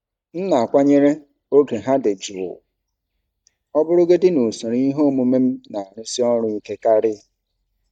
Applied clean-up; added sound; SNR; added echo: neural mask model DeepFilterNet 3.